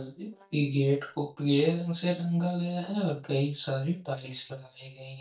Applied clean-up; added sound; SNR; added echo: neural mask model DeepFilterNet 3.